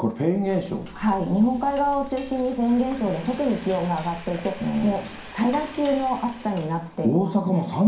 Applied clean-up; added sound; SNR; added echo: none; Frying (food); 18 dB; reverberation time 0.5 s.